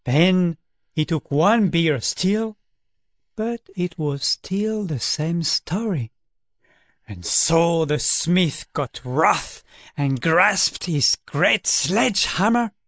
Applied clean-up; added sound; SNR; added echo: neural mask model Resemble Enhance denoiser.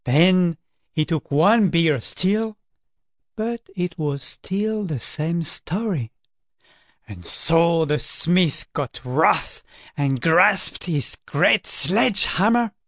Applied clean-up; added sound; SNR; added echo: none; none; none; none.